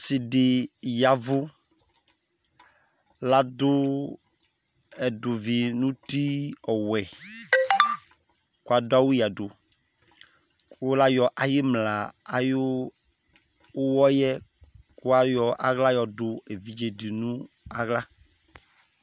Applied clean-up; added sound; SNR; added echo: none; none; none; none.